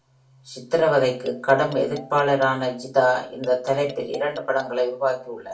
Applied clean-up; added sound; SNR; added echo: none; Marimba, xylophone; 20 dB; reverberation time 0.3 s.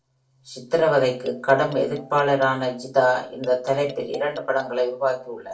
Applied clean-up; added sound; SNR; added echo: neural separator model SepFormer DNS4.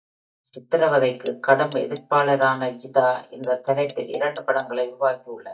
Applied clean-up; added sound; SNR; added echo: neural mask model DeepFilterNet 3.